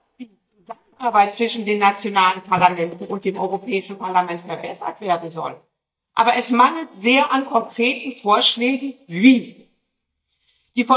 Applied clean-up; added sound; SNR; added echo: neural mask model DeepFilterNet 3.